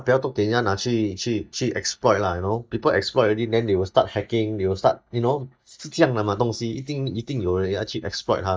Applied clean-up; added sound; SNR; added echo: neural mask model DeepFilterNet 3.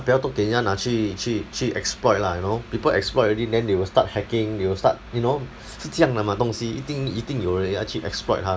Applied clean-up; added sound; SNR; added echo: none; none; none; none.